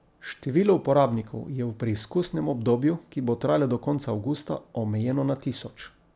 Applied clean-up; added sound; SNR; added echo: none; none; none; none.